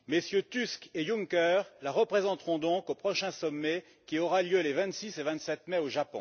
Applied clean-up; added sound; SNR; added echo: none; none; none; none.